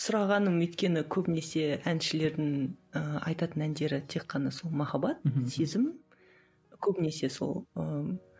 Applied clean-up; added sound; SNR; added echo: none; none; none; none.